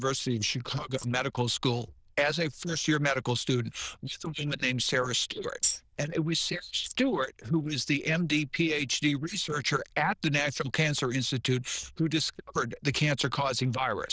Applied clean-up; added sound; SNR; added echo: neural diffusion model UNIVERSE++.